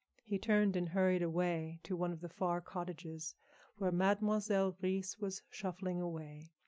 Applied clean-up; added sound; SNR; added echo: none; none; none; none.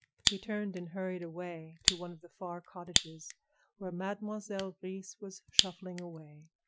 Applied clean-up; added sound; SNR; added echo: classical method Wiener filter.